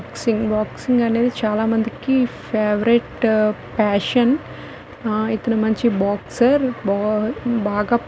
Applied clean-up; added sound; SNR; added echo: none; none; none; none.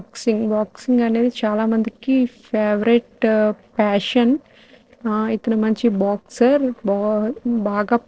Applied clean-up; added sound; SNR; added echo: neural separator model SepFormer DNS4.